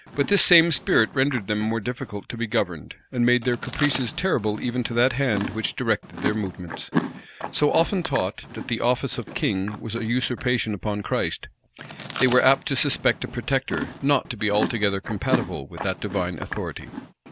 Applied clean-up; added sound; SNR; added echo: none; Chewing, mastication; 10 dB; none.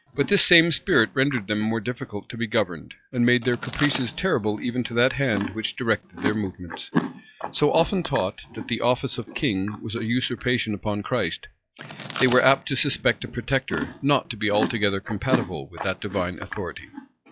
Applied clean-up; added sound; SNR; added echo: classical method log-MMSE.